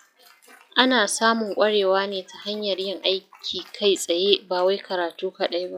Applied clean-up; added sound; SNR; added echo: classical method log-MMSE.